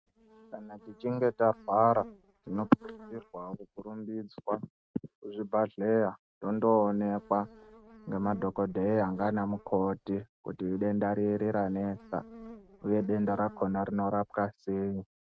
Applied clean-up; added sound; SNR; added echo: neural mask model RNNoise.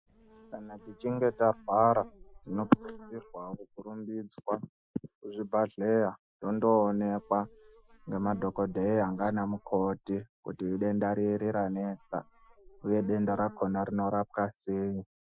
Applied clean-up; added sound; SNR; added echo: classical method Wiener filter.